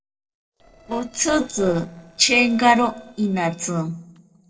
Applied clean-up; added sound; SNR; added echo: neural separator model SepFormer DNS4.